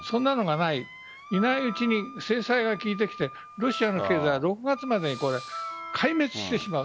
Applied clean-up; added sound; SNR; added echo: none; Wind instrument, woodwind instrument + Wind instrument, woodwind instrument; 13 dB; none.